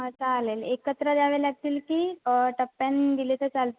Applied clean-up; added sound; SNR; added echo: none; none; none; none.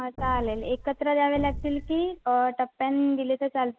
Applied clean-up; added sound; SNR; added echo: none; Explosion; 11 dB; none.